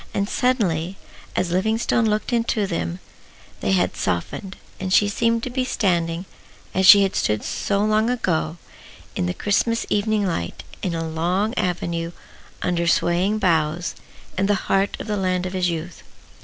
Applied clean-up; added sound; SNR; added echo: none; none; none; none.